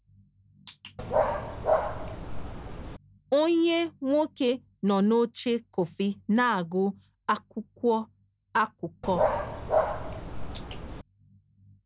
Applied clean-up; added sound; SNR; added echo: none; Dog; 0 dB; none.